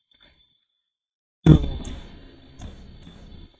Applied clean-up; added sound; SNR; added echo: neural mask model DeepFilterNet 3.